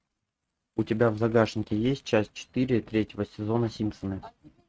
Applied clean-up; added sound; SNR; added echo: neural mask model RNNoise.